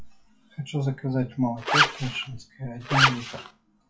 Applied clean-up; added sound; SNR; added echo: classical method WPE with log-MMSE.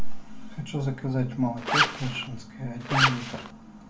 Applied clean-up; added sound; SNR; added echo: none; Zipper (clothing); -2 dB; reverberation time 0.3 s.